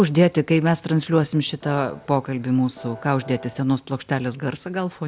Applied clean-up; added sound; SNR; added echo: none; Piano; 19 dB; none.